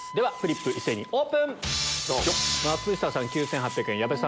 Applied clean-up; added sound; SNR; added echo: none; Wind instrument, woodwind instrument + Fireworks; 13 dB; none.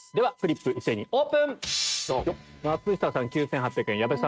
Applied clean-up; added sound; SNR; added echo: neural mask model RNNoise.